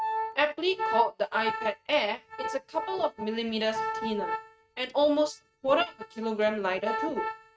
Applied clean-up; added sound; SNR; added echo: neural mask model RNNoise.